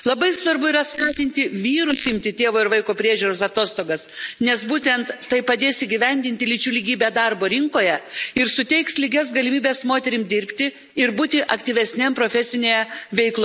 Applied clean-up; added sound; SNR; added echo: neural mask model Resemble Enhance denoiser.